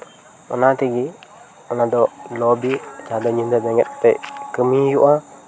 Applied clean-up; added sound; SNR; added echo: none; none; none; none.